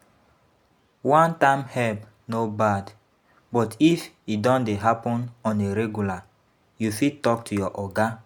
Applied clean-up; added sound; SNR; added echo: none; none; none; none.